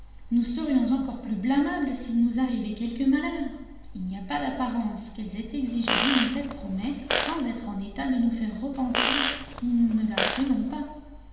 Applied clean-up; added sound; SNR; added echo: none; Fart; 3 dB; reverberation time 1.1 s.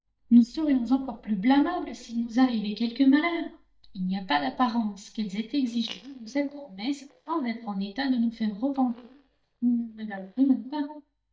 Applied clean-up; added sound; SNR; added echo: neural mask model DeepFilterNet 3.